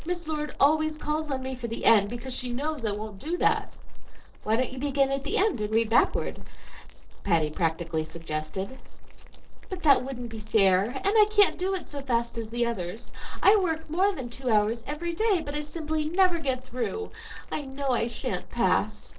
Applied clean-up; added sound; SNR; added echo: neural separator model SepFormer DNS4.